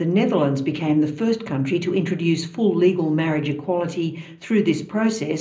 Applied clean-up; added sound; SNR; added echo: none; none; none; reverberation time 0.5 s.